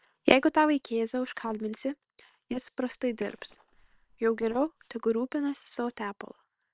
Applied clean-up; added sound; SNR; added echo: neural separator model SepFormer WHAM!.